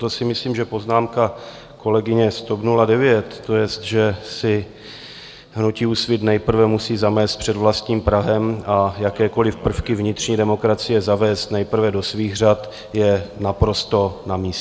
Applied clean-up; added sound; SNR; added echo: none; none; none; none.